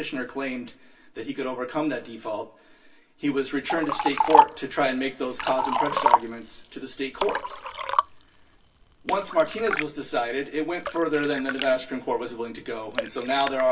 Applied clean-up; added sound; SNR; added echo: none; Liquid; 1 dB; reverberation time 0.2 s.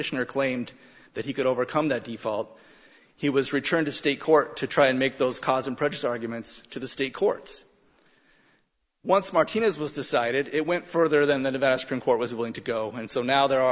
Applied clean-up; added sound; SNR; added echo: none; none; none; none.